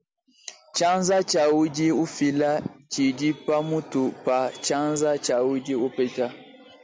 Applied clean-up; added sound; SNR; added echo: none; none; none; none.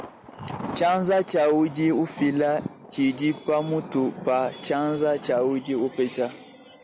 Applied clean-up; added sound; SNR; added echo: none; Thunder; 17 dB; none.